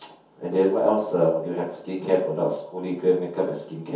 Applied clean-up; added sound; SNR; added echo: none; none; none; reverberation time 0.6 s.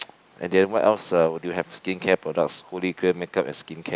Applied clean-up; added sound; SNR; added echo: none; none; none; none.